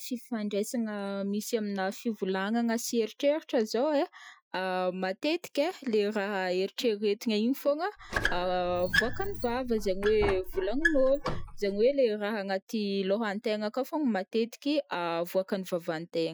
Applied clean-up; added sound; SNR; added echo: classical method Wiener filter.